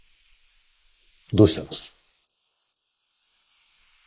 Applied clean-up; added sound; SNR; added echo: neural mask model Resemble Enhance denoiser.